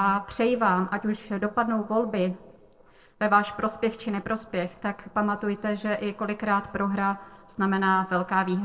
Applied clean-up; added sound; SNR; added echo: neural separator model SepFormer DNS4.